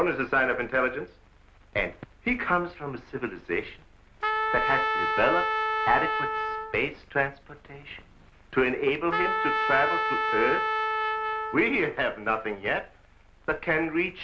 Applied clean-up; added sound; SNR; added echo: none; Trumpet; -1 dB; none.